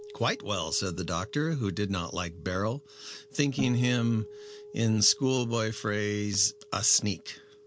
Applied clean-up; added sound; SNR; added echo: none; Acoustic guitar; 17 dB; none.